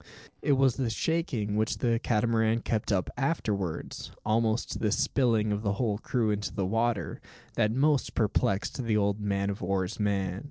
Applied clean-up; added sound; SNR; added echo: neural separator model SepFormer DNS4.